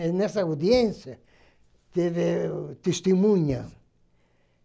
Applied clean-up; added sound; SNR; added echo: none; Writing; 17 dB; none.